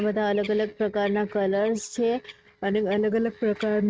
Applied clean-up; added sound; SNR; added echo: neural mask model RNNoise.